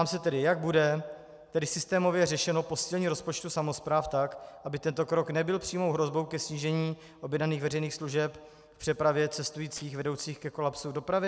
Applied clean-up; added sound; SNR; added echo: none; none; none; none.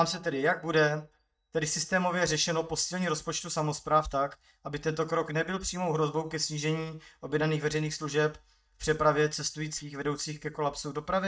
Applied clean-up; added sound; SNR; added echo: neural mask model DeepFilterNet 3.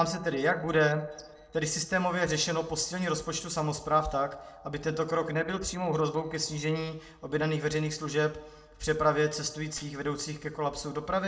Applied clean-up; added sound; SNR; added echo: neural separator model SepFormer DNS4.